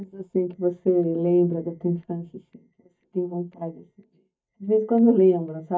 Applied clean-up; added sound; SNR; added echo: neural mask model DeepFilterNet 3.